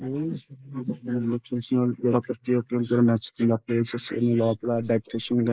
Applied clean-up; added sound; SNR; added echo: neural mask model Resemble Enhance denoiser.